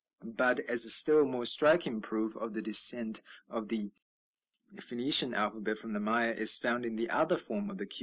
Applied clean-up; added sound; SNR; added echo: none; none; none; none.